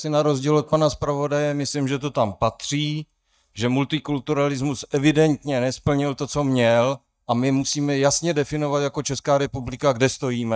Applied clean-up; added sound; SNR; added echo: neural mask model DeepFilterNet 3.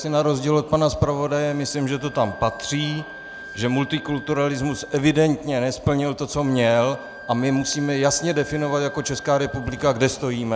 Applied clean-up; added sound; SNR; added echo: none; Wind instrument, woodwind instrument; 19 dB; none.